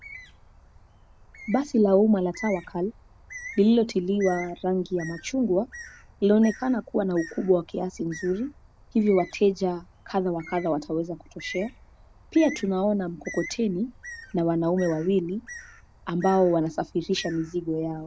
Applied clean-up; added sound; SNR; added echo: none; Bird; 19 dB; none.